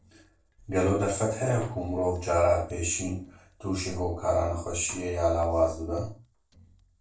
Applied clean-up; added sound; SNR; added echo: neural separator model SepFormer DNS4.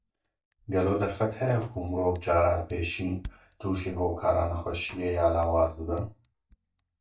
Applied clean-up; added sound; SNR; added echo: neural mask model DeepFilterNet 3.